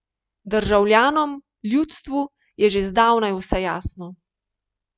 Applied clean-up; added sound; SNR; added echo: none; none; none; none.